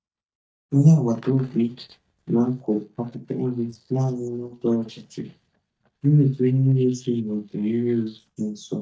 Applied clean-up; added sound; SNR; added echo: neural mask model DeepFilterNet 3.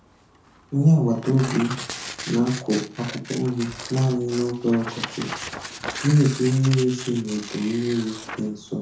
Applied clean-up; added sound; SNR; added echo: none; Tearing; 13 dB; reverberation time 0.6 s.